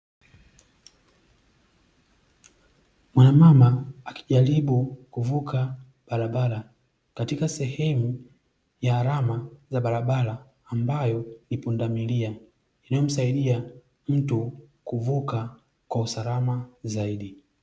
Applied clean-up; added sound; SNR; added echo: none; none; none; none.